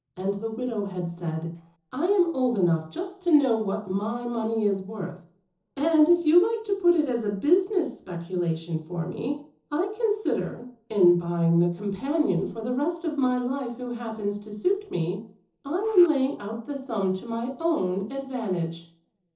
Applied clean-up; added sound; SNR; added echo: neural separator model SepFormer DNS4.